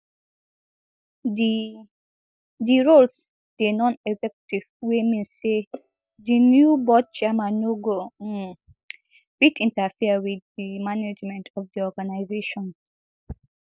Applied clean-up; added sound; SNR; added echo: neural mask model DeepFilterNet 3.